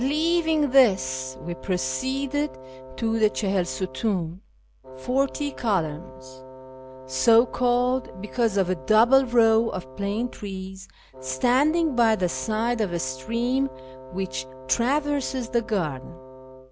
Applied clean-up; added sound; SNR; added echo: none; Wind instrument, woodwind instrument; 16 dB; none.